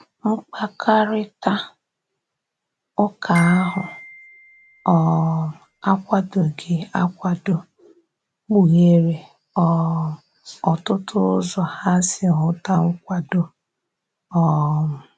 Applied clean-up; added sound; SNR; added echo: none; Glockenspiel; 17 dB; none.